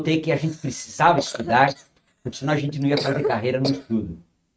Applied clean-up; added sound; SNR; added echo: neural mask model RNNoise.